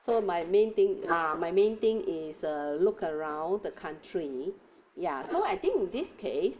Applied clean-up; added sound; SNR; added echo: neural mask model Resemble Enhance denoiser.